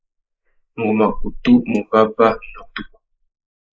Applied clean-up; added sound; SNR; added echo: neural mask model Resemble Enhance denoiser.